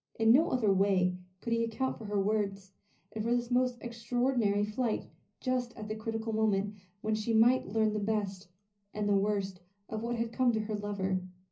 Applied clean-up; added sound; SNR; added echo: none; none; none; reverberation time 0.5 s.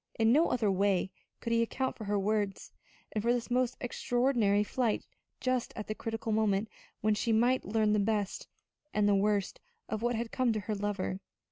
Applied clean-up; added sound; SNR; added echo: none; none; none; none.